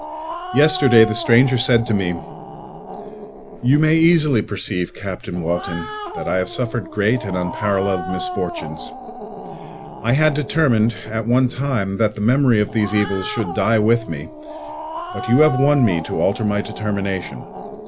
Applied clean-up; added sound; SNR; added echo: none; Growling; 11 dB; none.